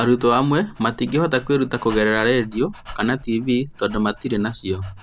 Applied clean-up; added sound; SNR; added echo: none; Dog; 19 dB; none.